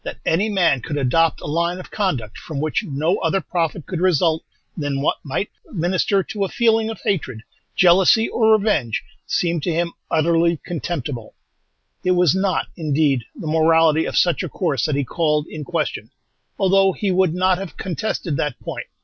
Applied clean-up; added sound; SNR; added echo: none; none; none; none.